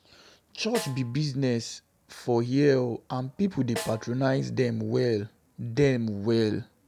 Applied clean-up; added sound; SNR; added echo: none; Snare drum; 16 dB; none.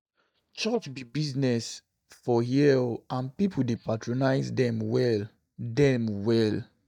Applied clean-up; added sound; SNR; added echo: neural mask model DeepFilterNet 3.